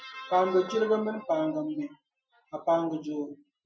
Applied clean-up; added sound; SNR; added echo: classical method Wiener filter.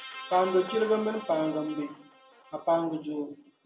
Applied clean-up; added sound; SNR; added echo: none; Guitar; 14 dB; none.